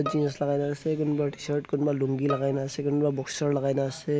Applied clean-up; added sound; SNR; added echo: none; Bowed string instrument; 14 dB; none.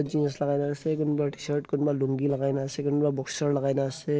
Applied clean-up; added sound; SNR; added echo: neural separator model SepFormer DNS4.